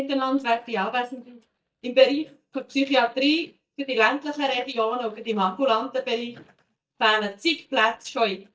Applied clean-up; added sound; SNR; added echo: neural mask model DeepFilterNet 3.